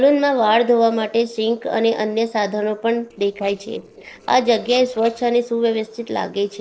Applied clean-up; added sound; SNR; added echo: neural separator model SepFormer DNS4.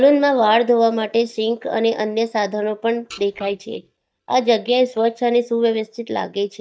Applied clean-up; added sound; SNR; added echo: neural mask model DeepFilterNet 3.